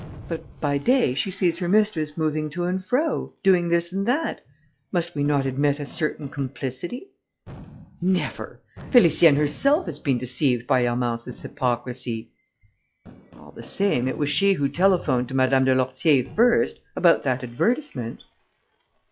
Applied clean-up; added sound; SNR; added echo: classical method log-MMSE.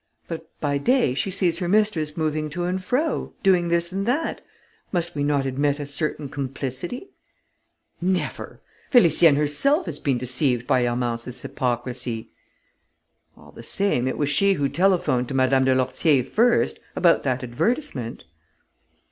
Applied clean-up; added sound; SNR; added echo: none; none; none; none.